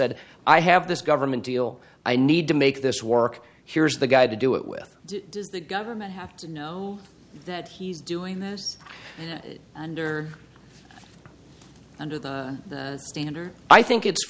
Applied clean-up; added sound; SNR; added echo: none; none; none; none.